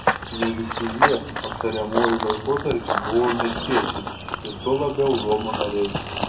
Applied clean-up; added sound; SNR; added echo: none; Run / Bird vocalization, bird call, bird song; 1 dB; reverberation time 0.7 s.